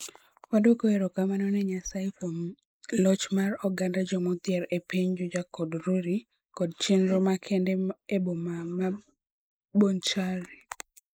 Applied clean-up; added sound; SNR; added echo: neural mask model Resemble Enhance denoiser.